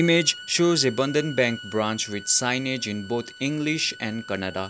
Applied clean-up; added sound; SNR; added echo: none; Bowed string instrument; 17 dB; none.